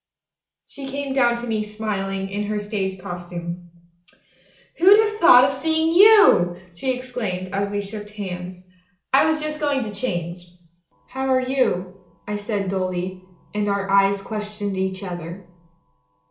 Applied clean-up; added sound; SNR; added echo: none; none; none; reverberation time 0.4 s.